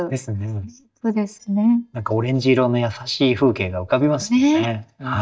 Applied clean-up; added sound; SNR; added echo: neural mask model DeepFilterNet 3.